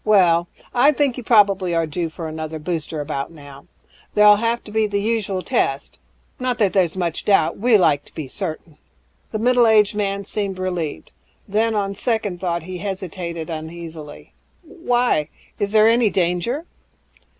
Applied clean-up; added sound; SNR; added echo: none; none; none; none.